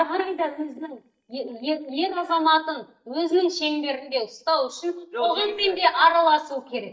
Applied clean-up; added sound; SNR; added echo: neural mask model DeepFilterNet 3.